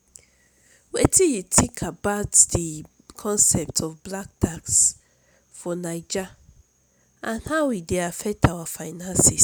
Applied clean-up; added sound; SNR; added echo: none; none; none; none.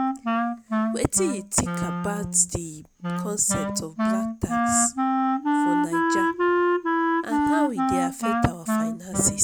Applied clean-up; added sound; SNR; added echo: none; Wind instrument, woodwind instrument; -4 dB; none.